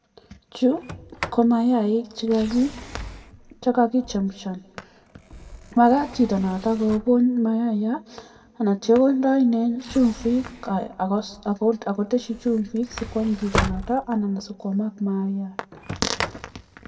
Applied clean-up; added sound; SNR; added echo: none; Sliding door; 14 dB; reverberation time 0.8 s.